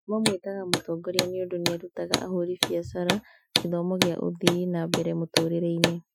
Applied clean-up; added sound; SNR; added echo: classical method Wiener filter.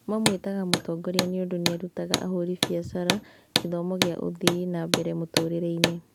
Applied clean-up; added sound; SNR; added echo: none; Hammer; 1 dB; none.